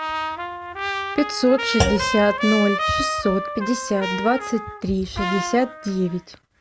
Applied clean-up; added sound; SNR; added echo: none; Thump, thud + Trumpet; 4 dB; none.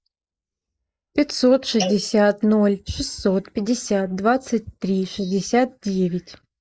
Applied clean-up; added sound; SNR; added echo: neural mask model Resemble Enhance denoiser.